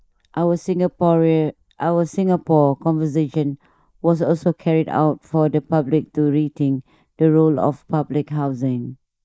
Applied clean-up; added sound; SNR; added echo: neural mask model Resemble Enhance denoiser.